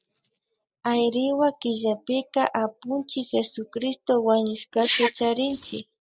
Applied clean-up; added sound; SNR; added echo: neural mask model Resemble Enhance denoiser.